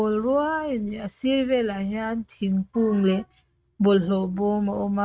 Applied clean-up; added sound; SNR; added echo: neural mask model RNNoise.